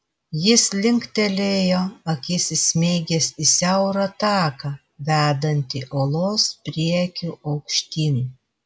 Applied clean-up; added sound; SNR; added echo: none; none; none; none.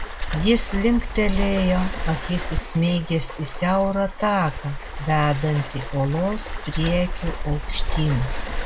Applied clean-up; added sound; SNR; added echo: none; Waves, surf; 4 dB; none.